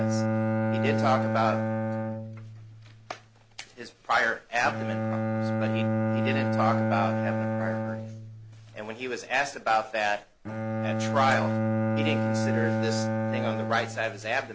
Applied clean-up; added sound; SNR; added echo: none; Bowed string instrument; -3 dB; none.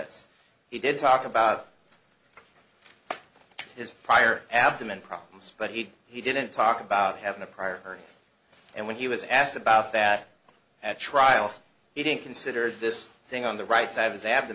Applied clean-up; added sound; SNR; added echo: none; none; none; none.